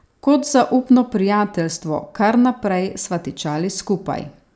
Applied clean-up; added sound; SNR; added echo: none; none; none; none.